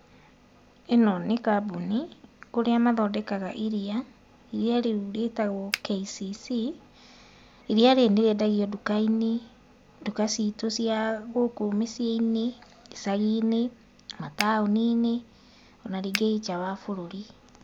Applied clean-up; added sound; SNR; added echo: none; Finger snapping; 7 dB; none.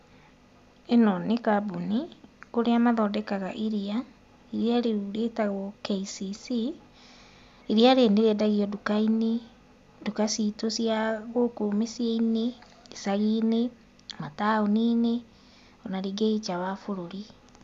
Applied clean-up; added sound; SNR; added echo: none; none; none; none.